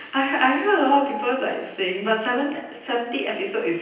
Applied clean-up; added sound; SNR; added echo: none; none; none; reverberation time 0.9 s.